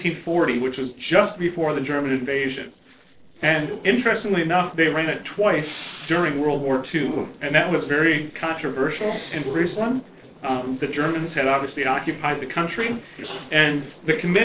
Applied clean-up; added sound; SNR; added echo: neural separator model SepFormer DNS4.